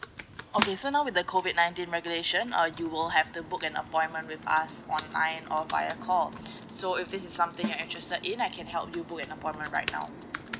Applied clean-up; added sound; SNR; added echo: none; Computer keyboard + Snare drum; 10 dB; none.